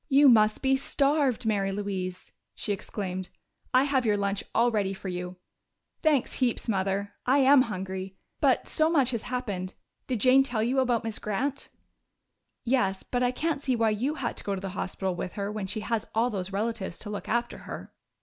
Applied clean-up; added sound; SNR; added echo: none; none; none; none.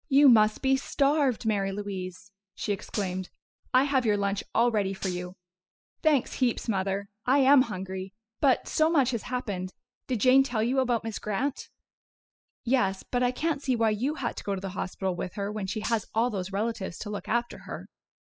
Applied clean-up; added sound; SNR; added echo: classical method spectral subtraction.